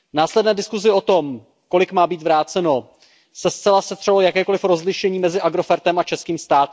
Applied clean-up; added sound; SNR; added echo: none; none; none; none.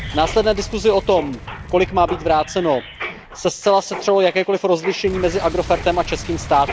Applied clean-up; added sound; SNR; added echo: none; Mechanisms + Boom; 12 dB; none.